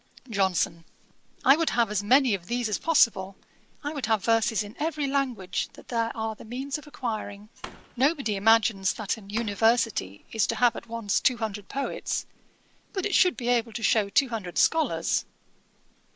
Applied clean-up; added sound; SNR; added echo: none; Fireworks; 19 dB; none.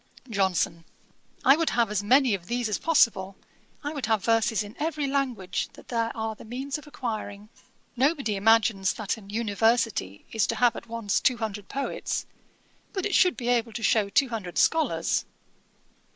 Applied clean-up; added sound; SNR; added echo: none; none; none; none.